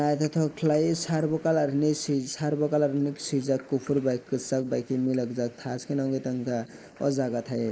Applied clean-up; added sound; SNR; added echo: neural mask model Resemble Enhance denoiser.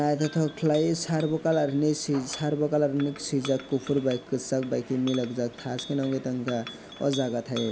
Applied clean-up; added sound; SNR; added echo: none; Chink, clink; 17 dB; none.